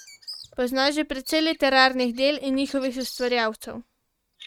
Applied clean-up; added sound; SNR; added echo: neural mask model RNNoise.